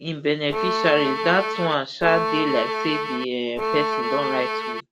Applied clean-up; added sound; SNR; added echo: none; Bowed string instrument; 1 dB; none.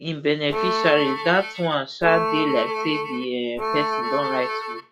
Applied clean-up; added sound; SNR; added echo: classical method log-MMSE.